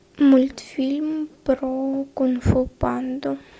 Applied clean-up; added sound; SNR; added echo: none; none; none; none.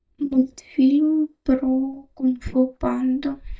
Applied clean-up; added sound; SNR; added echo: neural mask model DeepFilterNet 3.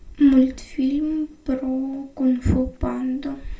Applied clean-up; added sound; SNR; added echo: none; Bird; 19 dB; reverberation time 0.2 s.